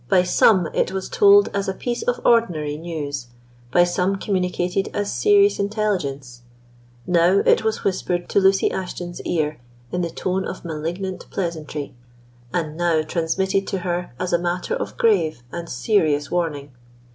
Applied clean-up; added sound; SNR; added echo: none; none; none; none.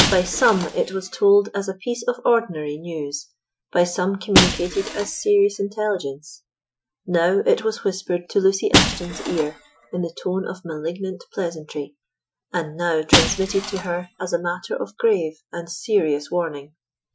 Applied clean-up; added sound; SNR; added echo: classical method Wiener filter.